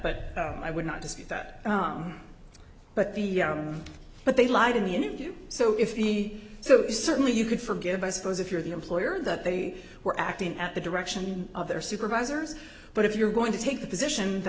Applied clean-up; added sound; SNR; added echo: none; none; none; none.